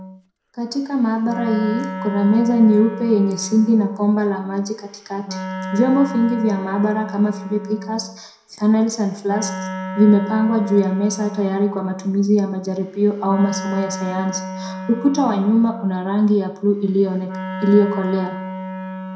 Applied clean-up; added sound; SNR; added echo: none; Wind instrument, woodwind instrument; 11 dB; reverberation time 0.6 s.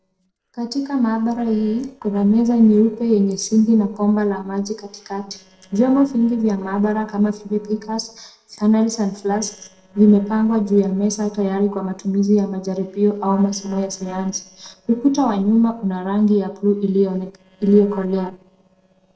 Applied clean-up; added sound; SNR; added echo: neural separator model SepFormer DNS4.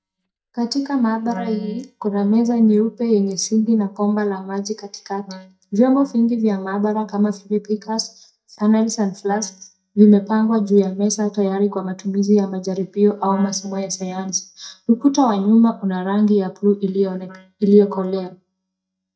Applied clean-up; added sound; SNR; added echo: neural mask model DeepFilterNet 3.